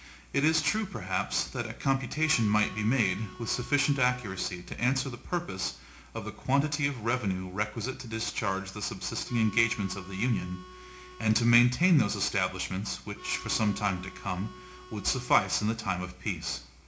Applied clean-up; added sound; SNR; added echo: none; Harmonica; 18 dB; reverberation time 0.4 s.